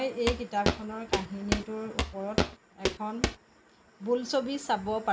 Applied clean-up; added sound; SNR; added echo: none; Walk, footsteps; -1 dB; none.